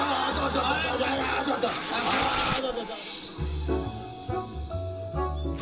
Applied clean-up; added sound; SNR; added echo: none; Tearing; 9 dB; reverberation time 0.2 s.